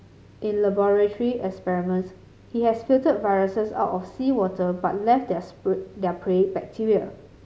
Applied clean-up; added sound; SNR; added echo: none; none; none; none.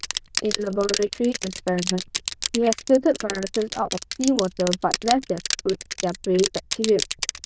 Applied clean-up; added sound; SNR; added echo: neural diffusion model UNIVERSE++.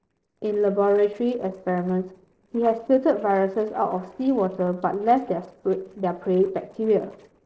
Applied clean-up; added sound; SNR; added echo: neural separator model SepFormer DNS4.